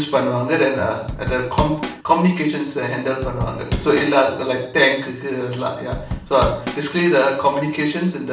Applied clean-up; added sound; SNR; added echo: none; Drum / Drum kit; 7 dB; reverberation time 0.5 s.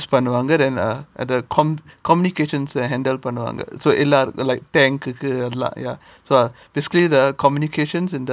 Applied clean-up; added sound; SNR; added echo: none; none; none; none.